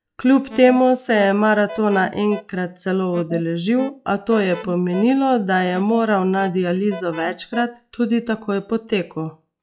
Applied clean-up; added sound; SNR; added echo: classical method log-MMSE.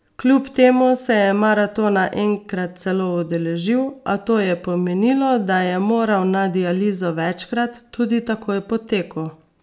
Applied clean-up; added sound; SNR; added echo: none; none; none; none.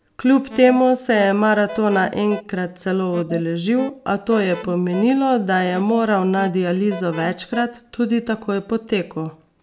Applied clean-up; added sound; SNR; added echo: none; Alarm; 15 dB; none.